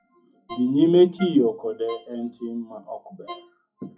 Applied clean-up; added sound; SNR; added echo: classical method WPE with log-MMSE.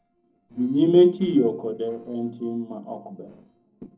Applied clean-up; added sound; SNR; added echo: neural separator model SepFormer DNS4.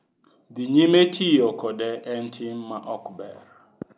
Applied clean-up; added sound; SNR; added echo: none; none; none; none.